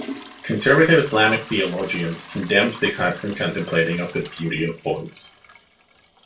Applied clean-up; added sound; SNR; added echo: none; Trickle, dribble / Toilet flush / Hiss; 18 dB; reverberation time 0.2 s.